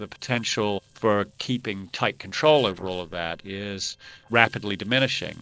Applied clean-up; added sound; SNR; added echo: neural separator model SepFormer DNS4.